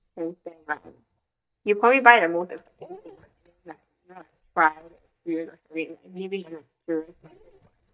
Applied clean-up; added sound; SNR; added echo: neural mask model DeepFilterNet 3.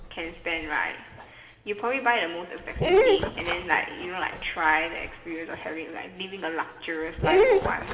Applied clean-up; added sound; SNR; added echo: none; Dog; -2 dB; reverberation time 1.7 s.